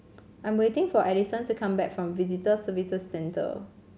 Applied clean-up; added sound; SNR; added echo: none; none; none; none.